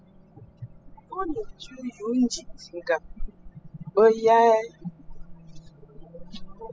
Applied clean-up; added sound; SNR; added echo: classical method spectral subtraction.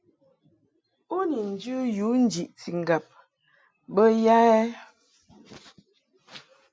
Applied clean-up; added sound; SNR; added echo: none; none; none; none.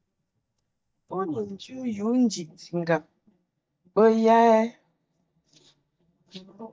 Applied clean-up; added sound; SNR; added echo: neural mask model DeepFilterNet 3.